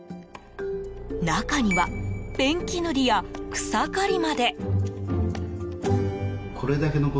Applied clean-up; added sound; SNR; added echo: none; Engine / Car; 13 dB; none.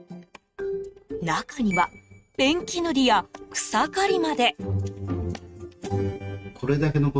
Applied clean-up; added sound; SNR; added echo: neural mask model RNNoise.